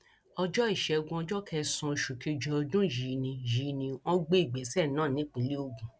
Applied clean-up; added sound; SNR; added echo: none; none; none; none.